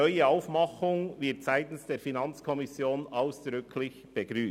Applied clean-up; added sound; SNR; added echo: none; none; none; none.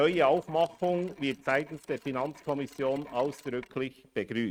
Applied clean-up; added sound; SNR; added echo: neural mask model RNNoise.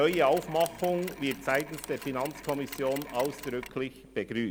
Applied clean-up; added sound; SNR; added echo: none; Mechanisms; 15 dB; none.